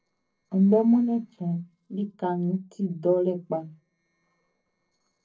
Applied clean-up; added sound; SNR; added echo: neural separator model SepFormer DNS4.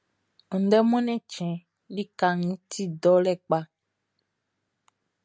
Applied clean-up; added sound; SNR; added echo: none; none; none; none.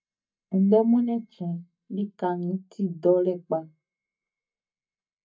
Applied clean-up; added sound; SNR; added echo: neural mask model DeepFilterNet 3.